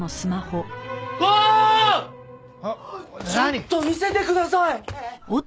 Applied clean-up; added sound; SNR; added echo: none; none; none; none.